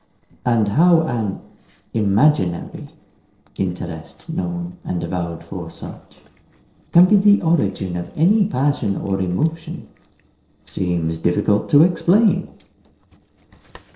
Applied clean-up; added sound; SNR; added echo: neural separator model SepFormer DNS4.